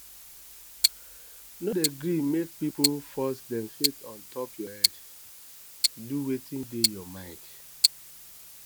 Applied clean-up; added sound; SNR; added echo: none; Tick-tock; -2 dB; none.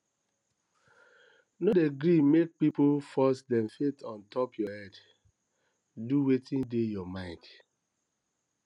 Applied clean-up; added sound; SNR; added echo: none; none; none; none.